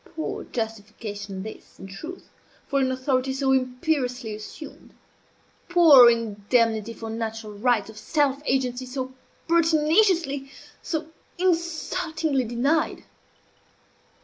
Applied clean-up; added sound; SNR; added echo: none; none; none; none.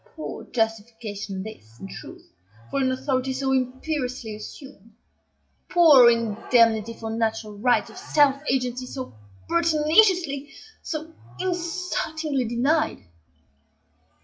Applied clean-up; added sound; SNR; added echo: classical method WPE with log-MMSE.